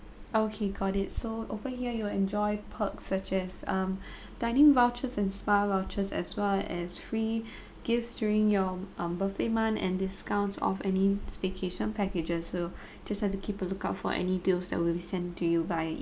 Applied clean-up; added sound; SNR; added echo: none; none; none; none.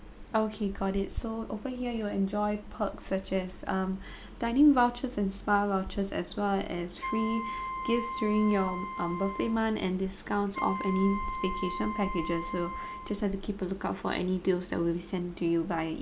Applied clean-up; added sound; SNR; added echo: none; Wind instrument, woodwind instrument; 8 dB; none.